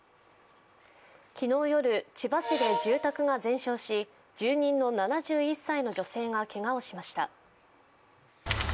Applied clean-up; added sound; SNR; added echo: none; none; none; none.